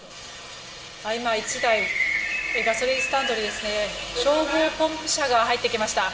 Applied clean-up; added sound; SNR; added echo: none; Bird; 4 dB; reverberation time 2.7 s.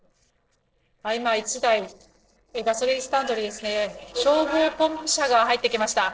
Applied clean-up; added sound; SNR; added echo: neural separator model SepFormer DNS4.